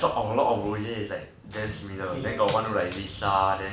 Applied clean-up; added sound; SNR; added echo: none; none; none; none.